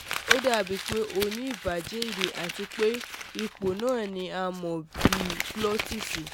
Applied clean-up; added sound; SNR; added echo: none; Crumpling, crinkling; 4 dB; none.